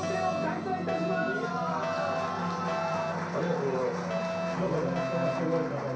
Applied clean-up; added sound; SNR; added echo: none; Alarm; 5 dB; reverberation time 0.6 s.